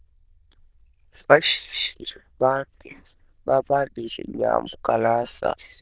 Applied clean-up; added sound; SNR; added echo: neural diffusion model UNIVERSE++.